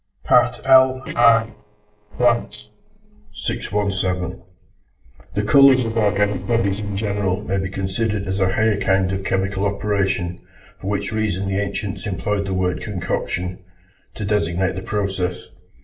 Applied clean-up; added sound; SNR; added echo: neural separator model SepFormer DNS4.